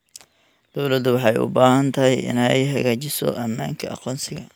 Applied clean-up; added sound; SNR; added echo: none; none; none; none.